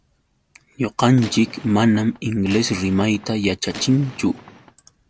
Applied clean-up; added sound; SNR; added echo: none; Gunshot, gunfire; 18 dB; none.